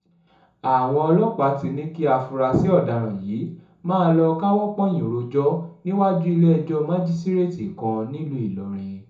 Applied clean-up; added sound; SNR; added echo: none; none; none; reverberation time 0.6 s.